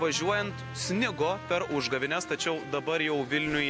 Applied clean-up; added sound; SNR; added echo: none; Trumpet + Guitar; 13 dB; none.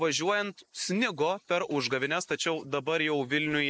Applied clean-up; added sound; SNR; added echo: neural mask model Resemble Enhance denoiser.